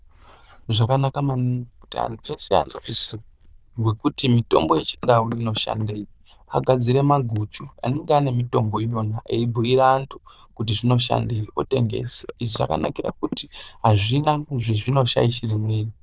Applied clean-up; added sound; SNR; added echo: neural diffusion model UNIVERSE++.